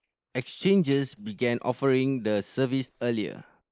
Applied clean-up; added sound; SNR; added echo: neural mask model Resemble Enhance denoiser.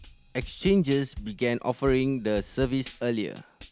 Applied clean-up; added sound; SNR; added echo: none; Drum kit; 15 dB; none.